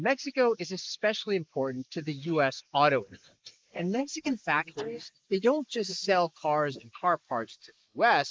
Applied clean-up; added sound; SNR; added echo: neural mask model Resemble Enhance denoiser.